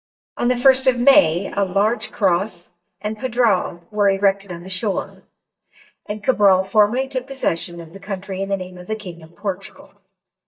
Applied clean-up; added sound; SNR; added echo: neural mask model DeepFilterNet 3.